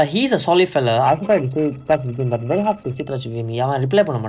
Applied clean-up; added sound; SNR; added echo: neural separator model SepFormer DNS4.